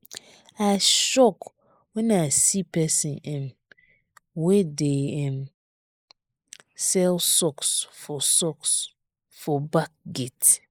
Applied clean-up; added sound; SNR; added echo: neural mask model Resemble Enhance denoiser.